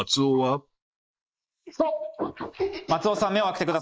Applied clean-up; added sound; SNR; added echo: neural mask model Resemble Enhance denoiser.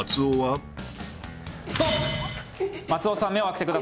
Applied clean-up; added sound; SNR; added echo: none; none; none; none.